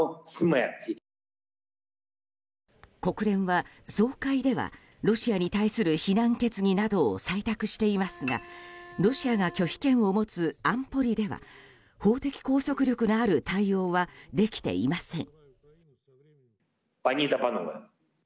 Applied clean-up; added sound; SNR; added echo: none; Bowed string instrument + Piano; 17 dB; none.